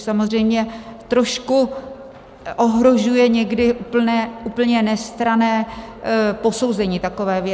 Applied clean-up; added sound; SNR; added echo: none; none; none; none.